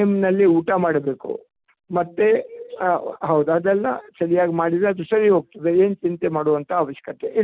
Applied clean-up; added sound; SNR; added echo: none; none; none; none.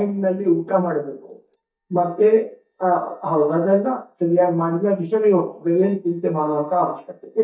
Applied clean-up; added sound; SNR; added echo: neural mask model DeepFilterNet 3.